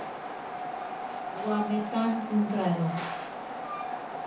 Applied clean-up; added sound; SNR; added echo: none; Train; 4 dB; reverberation time 0.7 s.